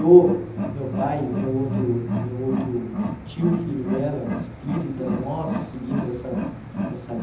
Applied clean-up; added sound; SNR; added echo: none; Wild animals; 5 dB; reverberation time 0.8 s.